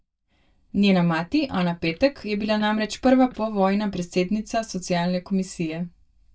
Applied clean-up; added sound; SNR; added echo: neural mask model DeepFilterNet 3.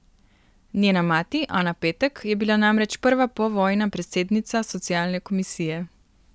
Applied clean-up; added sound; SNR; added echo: none; none; none; none.